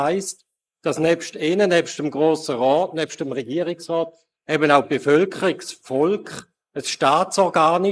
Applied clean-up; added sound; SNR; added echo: neural mask model Resemble Enhance denoiser.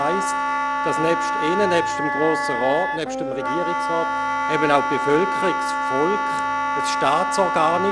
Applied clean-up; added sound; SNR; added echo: none; Wind instrument, woodwind instrument; -1 dB; none.